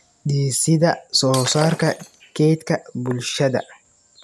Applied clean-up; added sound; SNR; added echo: none; Shatter; 12 dB; none.